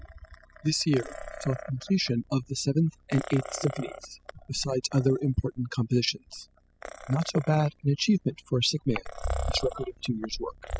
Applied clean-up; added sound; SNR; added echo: classical method spectral subtraction.